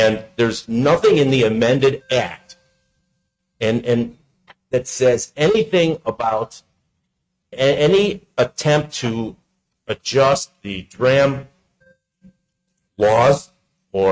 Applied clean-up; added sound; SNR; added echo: neural mask model RNNoise.